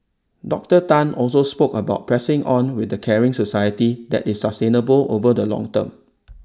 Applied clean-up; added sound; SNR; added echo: none; none; none; none.